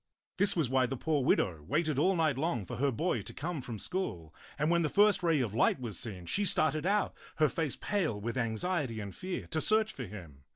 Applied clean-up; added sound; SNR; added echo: none; none; none; none.